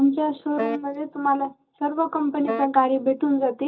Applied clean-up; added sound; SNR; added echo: neural mask model DeepFilterNet 3.